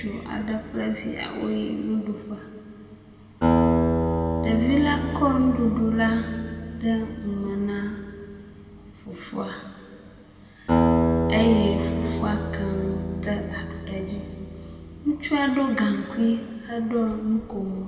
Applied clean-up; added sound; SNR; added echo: none; Acoustic guitar; 2 dB; reverberation time 2.0 s.